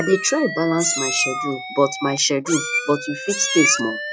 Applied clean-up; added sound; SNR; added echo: classical method log-MMSE.